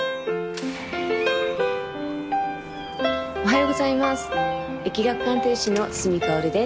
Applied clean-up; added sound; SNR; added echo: none; Door; 15 dB; none.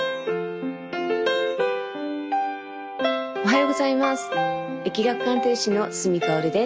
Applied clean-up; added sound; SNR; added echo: none; none; none; none.